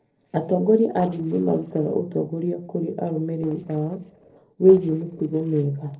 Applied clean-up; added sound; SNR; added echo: neural separator model SepFormer DNS4.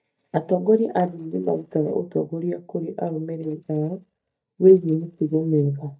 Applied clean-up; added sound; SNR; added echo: neural mask model DeepFilterNet 3.